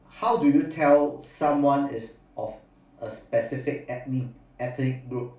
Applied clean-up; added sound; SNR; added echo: none; none; none; reverberation time 0.3 s.